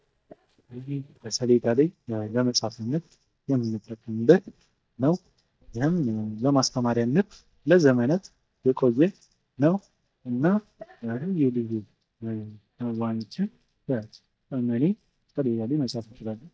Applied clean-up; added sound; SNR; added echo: neural mask model DeepFilterNet 3.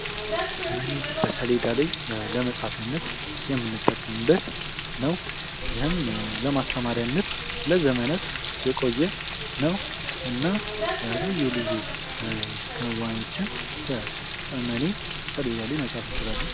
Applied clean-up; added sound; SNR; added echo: none; Frying (food); 0 dB; none.